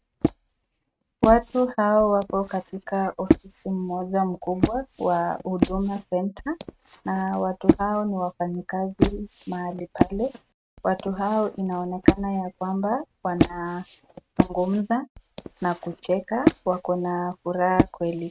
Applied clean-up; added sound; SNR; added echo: neural mask model RNNoise.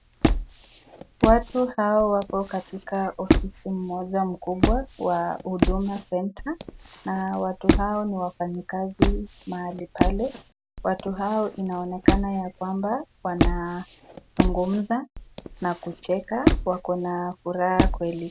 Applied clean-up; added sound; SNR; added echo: none; Squeak; 0 dB; none.